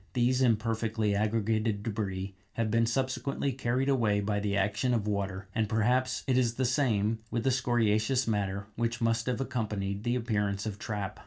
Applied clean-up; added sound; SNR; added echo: none; none; none; reverberation time 0.2 s.